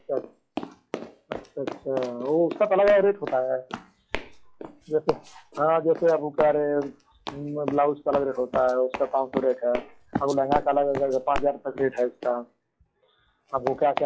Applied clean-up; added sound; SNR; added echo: classical method log-MMSE.